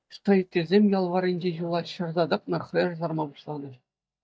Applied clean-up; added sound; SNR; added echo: neural mask model DeepFilterNet 3.